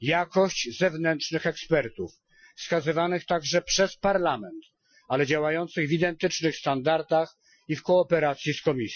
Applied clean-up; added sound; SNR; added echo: classical method Wiener filter.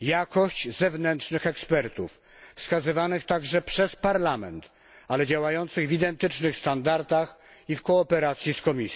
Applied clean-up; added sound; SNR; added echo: none; none; none; none.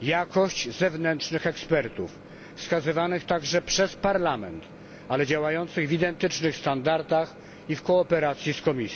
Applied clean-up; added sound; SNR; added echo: none; Microwave oven; 19 dB; none.